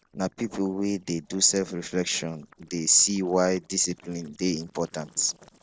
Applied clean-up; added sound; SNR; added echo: neural separator model SepFormer DNS4.